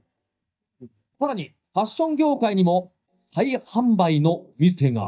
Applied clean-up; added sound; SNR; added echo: neural mask model DeepFilterNet 3.